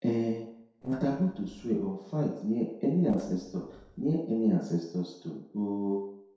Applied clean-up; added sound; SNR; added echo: neural separator model SepFormer DNS4.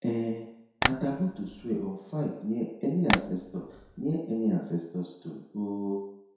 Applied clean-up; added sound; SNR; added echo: none; Tap; 1 dB; reverberation time 0.7 s.